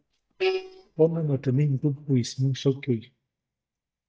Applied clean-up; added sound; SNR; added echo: neural mask model DeepFilterNet 3.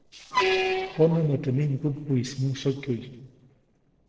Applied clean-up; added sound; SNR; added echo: neural separator model SepFormer DNS4.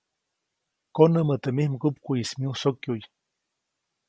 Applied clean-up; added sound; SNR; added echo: none; none; none; none.